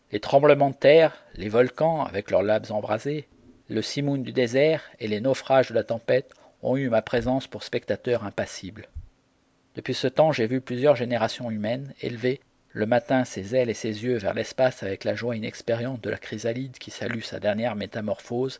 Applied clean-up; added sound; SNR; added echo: none; none; none; none.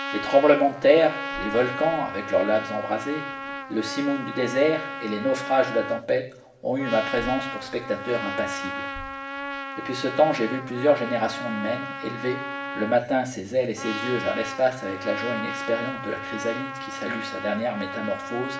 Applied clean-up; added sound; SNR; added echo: none; Trumpet; 8 dB; reverberation time 0.7 s.